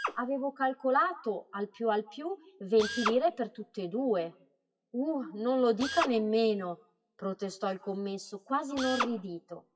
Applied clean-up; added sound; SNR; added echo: classical method WPE with log-MMSE.